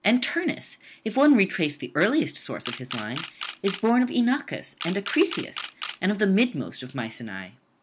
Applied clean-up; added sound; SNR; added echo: none; Camera; 13 dB; none.